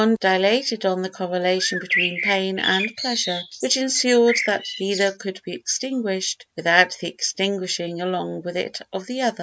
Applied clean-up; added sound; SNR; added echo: neural mask model RNNoise.